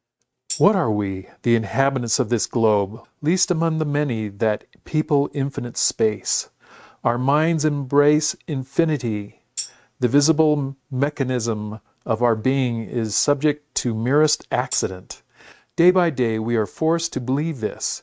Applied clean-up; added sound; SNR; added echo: neural mask model RNNoise.